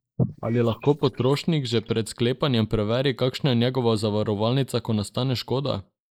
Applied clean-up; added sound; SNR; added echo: neural mask model Resemble Enhance denoiser.